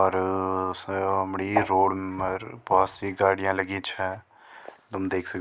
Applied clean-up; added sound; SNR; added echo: none; none; none; none.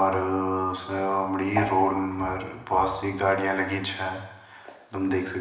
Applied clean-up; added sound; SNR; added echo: none; none; none; reverberation time 1.0 s.